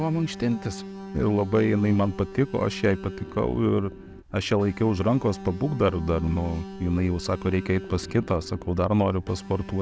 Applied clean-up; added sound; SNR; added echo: none; Alarm; 14 dB; none.